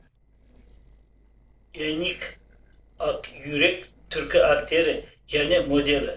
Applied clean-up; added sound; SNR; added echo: neural separator model SepFormer DNS4.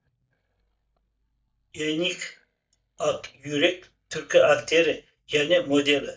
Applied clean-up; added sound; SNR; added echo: neural mask model DeepFilterNet 3.